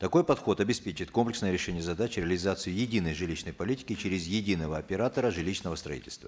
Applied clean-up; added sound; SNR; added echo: none; none; none; none.